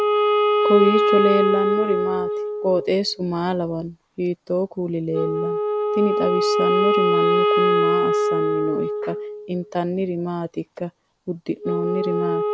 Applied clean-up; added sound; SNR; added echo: none; Wind instrument, woodwind instrument; -3 dB; none.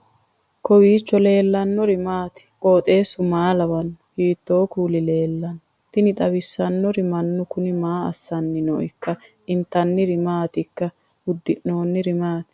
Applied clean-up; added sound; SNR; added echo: none; none; none; none.